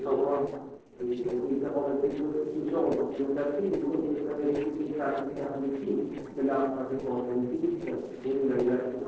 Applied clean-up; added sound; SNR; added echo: neural separator model SepFormer DNS4.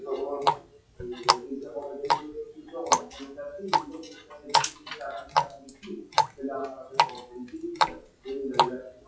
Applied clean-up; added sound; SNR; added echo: classical method WPE with log-MMSE.